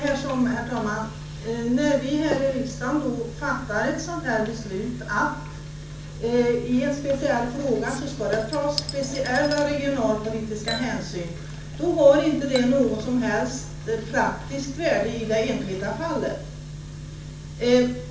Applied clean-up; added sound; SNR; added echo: none; Chink, clink / Liquid; 18 dB; reverberation time 0.3 s.